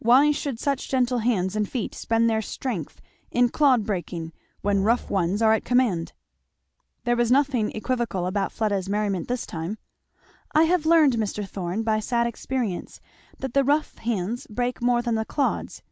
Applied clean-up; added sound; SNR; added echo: none; Drum; 16 dB; none.